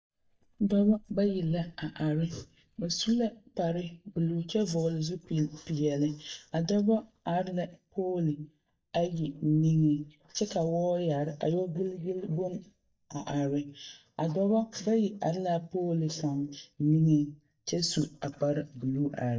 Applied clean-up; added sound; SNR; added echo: neural mask model DeepFilterNet 3.